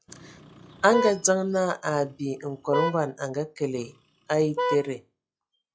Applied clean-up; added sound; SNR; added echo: classical method log-MMSE.